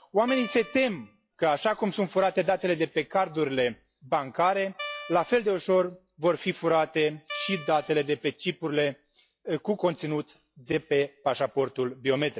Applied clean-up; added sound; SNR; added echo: classical method log-MMSE.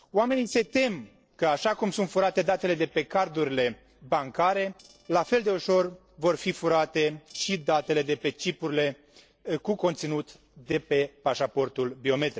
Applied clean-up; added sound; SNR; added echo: neural separator model SepFormer DNS4.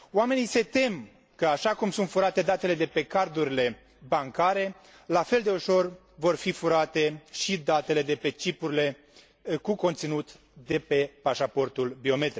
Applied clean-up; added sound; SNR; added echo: none; none; none; none.